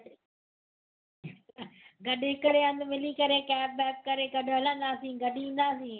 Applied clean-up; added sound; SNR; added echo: none; none; none; none.